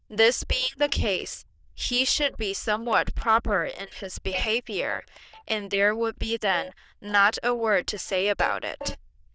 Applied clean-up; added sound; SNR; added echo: neural diffusion model UNIVERSE++.